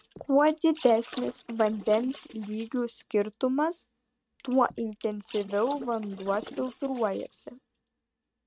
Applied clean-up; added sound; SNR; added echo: neural mask model RNNoise.